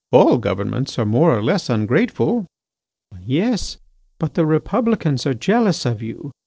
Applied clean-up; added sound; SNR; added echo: neural separator model SepFormer DNS4.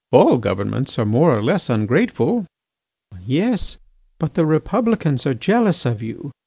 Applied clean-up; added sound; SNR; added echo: none; Thump, thud; 17 dB; none.